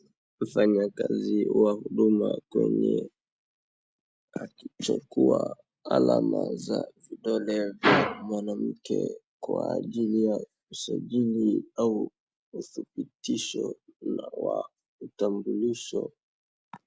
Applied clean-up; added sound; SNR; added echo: none; none; none; none.